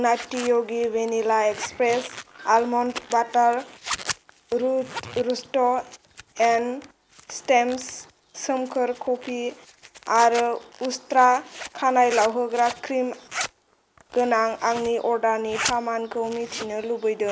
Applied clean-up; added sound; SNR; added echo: none; Zipper (clothing); 14 dB; none.